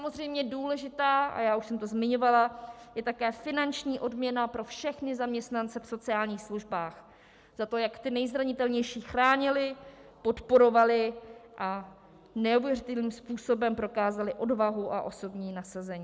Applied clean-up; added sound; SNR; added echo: none; none; none; none.